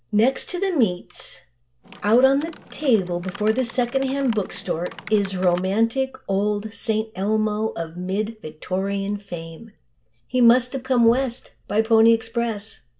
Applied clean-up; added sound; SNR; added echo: none; Typing; 19 dB; reverberation time 0.3 s.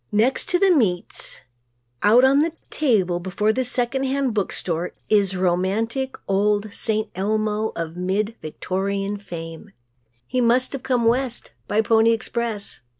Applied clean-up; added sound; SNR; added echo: none; none; none; none.